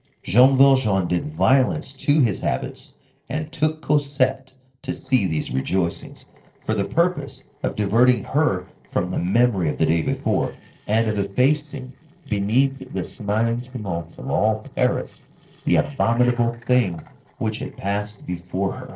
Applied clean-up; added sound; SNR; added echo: neural separator model SepFormer DNS4.